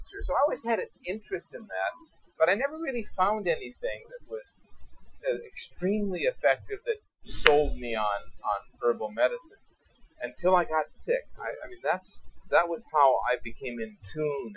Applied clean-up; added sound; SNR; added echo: classical method Wiener filter.